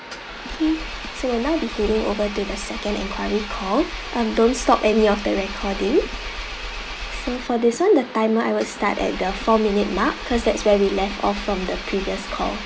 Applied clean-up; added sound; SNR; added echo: none; Engine; 10 dB; none.